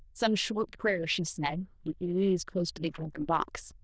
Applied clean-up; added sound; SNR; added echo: neural diffusion model UNIVERSE++.